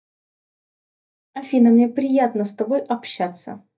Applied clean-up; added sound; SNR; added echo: neural mask model DeepFilterNet 3.